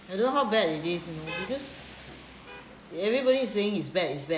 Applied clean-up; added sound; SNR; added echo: none; Rain; 16 dB; none.